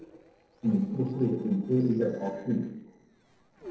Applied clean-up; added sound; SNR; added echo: neural separator model SepFormer DNS4.